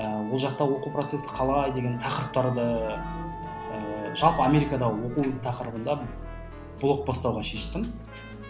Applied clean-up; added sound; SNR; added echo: none; Musical instrument; 11 dB; none.